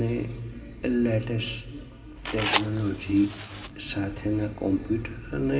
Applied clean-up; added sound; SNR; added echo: none; Fire; 6 dB; reverberation time 1.6 s.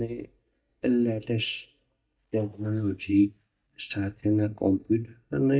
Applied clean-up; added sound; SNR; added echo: neural mask model DeepFilterNet 3.